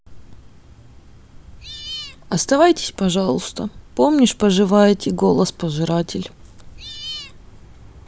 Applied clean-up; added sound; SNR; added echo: none; Cat; 14 dB; none.